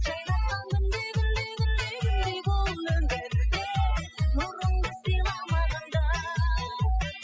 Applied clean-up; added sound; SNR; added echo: classical method spectral subtraction.